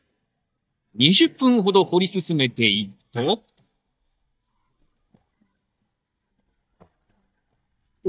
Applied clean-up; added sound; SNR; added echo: neural mask model DeepFilterNet 3.